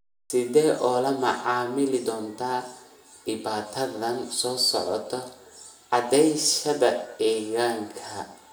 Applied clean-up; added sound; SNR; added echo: none; none; none; reverberation time 0.6 s.